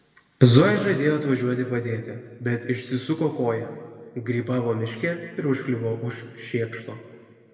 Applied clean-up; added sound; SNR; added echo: none; none; none; reverberation time 1.7 s.